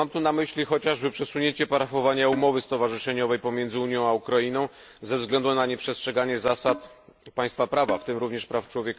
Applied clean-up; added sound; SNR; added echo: none; Percussion; 13 dB; none.